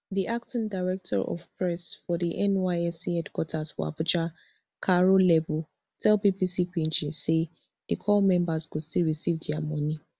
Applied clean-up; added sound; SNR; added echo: none; none; none; none.